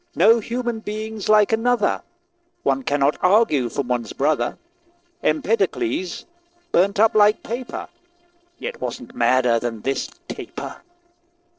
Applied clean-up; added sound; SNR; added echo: neural separator model SepFormer DNS4.